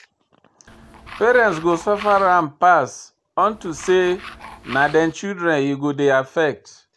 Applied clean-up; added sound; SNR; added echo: none; Tools; 17 dB; none.